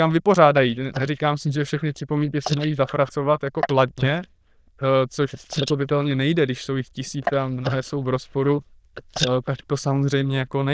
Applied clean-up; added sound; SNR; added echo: neural diffusion model UNIVERSE++.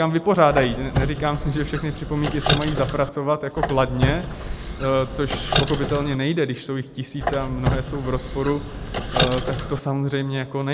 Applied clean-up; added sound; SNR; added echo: none; Squeak; 2 dB; none.